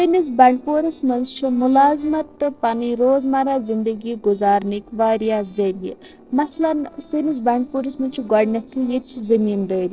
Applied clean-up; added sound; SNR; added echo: neural separator model SepFormer DNS4.